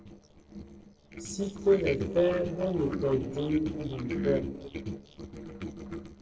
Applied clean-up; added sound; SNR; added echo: neural separator model SepFormer DNS4.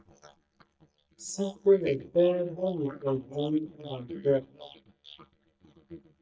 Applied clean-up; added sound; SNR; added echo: neural mask model DeepFilterNet 3.